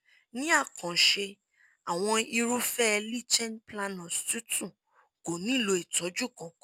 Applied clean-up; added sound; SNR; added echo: none; none; none; none.